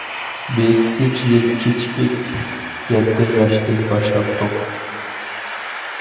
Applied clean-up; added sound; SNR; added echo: none; Train; 10 dB; reverberation time 2.1 s.